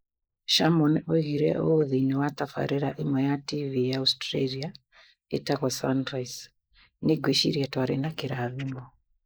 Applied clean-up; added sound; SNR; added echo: neural mask model Resemble Enhance denoiser.